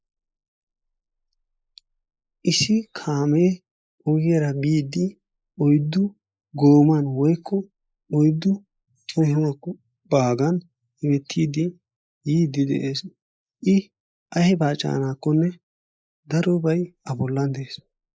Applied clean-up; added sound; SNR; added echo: neural mask model Resemble Enhance denoiser.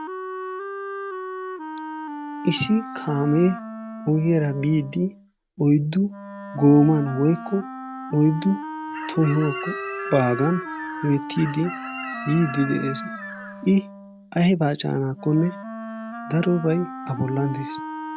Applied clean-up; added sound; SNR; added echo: none; Wind instrument, woodwind instrument + Chicken, rooster; 10 dB; none.